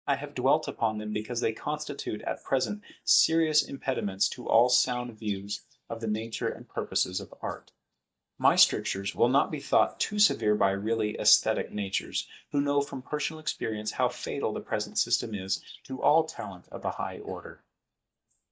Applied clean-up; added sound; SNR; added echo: neural mask model DeepFilterNet 3.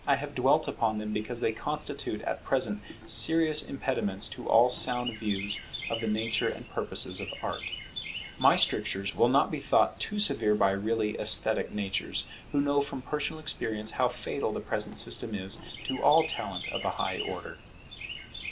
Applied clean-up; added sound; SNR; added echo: none; Chirp, tweet; 14 dB; none.